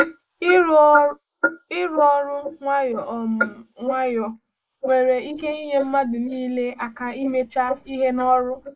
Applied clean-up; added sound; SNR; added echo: neural mask model Resemble Enhance denoiser.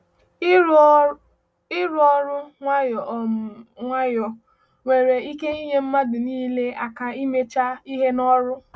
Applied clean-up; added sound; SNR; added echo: none; none; none; none.